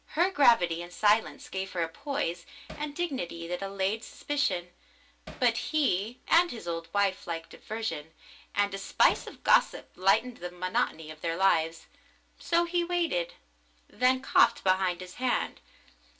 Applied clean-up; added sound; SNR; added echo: none; Hammer; 16 dB; reverberation time 0.2 s.